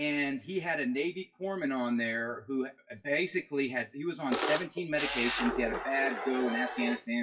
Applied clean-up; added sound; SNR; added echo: classical method WPE with log-MMSE.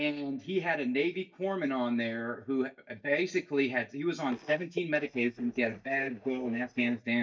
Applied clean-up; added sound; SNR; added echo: neural mask model DeepFilterNet 3.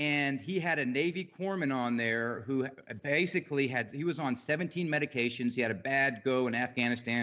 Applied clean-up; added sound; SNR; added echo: none; none; none; none.